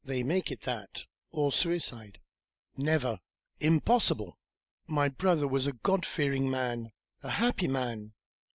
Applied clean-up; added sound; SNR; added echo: none; none; none; none.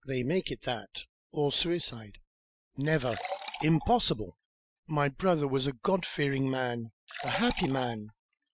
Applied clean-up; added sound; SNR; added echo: classical method Wiener filter.